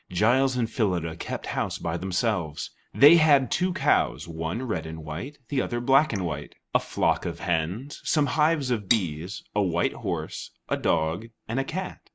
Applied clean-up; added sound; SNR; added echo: neural mask model Resemble Enhance denoiser.